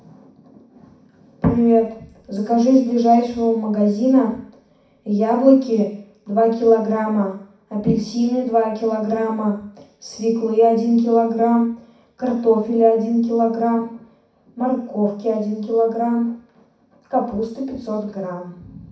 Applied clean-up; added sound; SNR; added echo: none; none; none; reverberation time 0.6 s.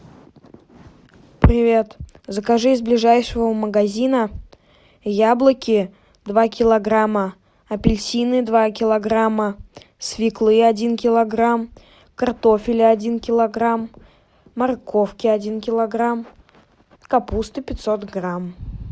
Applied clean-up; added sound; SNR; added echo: none; none; none; none.